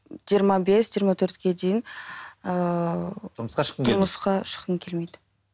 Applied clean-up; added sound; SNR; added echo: none; none; none; none.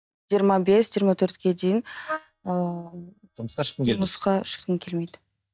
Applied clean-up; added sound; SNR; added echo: neural mask model DeepFilterNet 3.